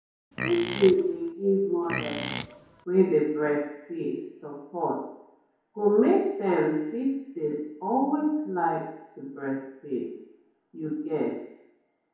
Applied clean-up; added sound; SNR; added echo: none; Livestock, farm animals, working animals; 7 dB; reverberation time 0.9 s.